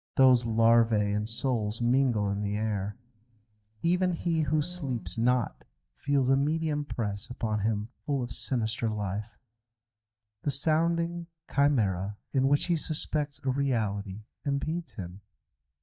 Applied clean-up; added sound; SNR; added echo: neural mask model DeepFilterNet 3.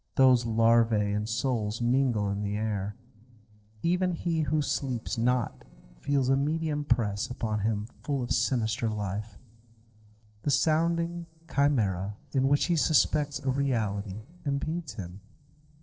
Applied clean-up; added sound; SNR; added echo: neural separator model SepFormer DNS4.